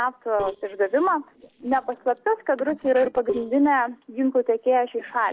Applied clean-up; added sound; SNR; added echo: neural separator model SepFormer DNS4.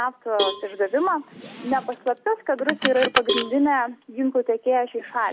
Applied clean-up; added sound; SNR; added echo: none; Car + Cowbell; 7 dB; none.